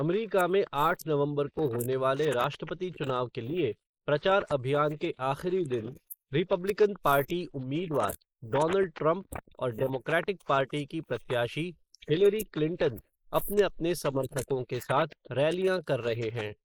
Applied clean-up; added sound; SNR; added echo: neural mask model Resemble Enhance denoiser.